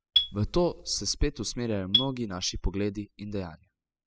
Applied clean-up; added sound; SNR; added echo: classical method spectral subtraction.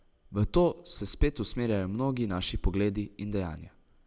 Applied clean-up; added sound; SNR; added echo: none; none; none; none.